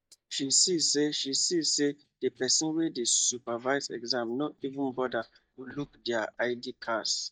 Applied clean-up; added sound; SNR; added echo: neural mask model DeepFilterNet 3.